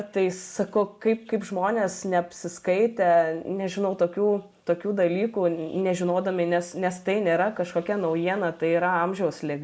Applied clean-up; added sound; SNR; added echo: none; none; none; none.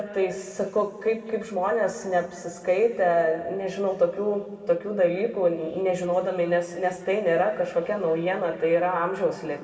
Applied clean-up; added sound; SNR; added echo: none; none; none; reverberation time 1.9 s.